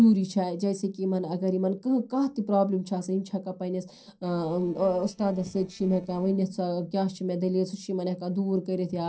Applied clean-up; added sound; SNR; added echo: neural separator model SepFormer DNS4.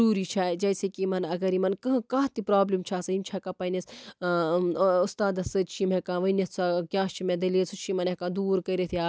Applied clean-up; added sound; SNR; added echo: none; none; none; none.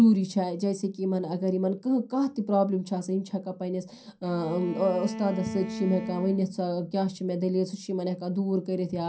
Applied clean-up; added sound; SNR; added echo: none; Bowed string instrument; 11 dB; reverberation time 0.3 s.